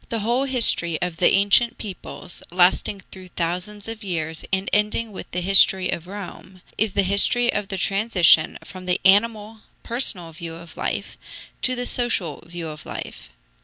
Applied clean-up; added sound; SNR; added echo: none; none; none; none.